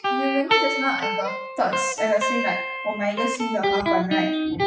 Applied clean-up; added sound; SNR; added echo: classical method WPE with log-MMSE.